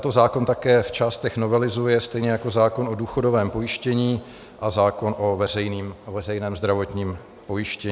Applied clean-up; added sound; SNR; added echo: none; none; none; none.